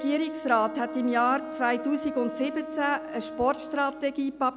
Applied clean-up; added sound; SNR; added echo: none; Wind instrument, woodwind instrument; 10 dB; none.